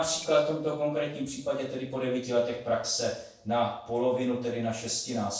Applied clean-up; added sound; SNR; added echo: neural separator model SepFormer DNS4.